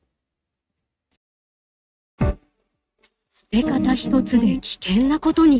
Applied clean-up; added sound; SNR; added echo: neural mask model RNNoise.